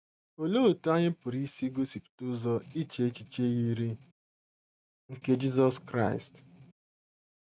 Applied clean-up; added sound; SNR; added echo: neural mask model RNNoise.